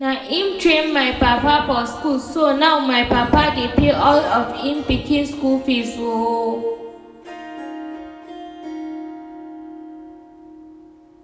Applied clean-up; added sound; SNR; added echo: none; Harp; 16 dB; reverberation time 1.7 s.